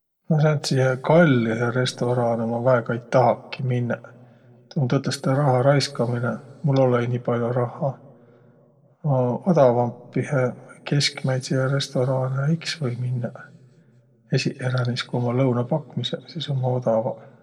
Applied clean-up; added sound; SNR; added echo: none; none; none; reverberation time 1.8 s.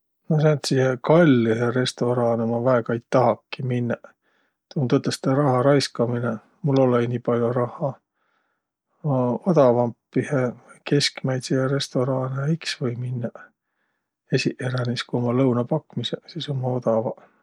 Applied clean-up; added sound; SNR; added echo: none; none; none; none.